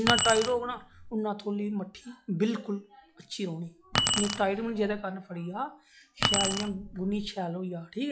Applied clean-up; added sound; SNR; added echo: classical method log-MMSE.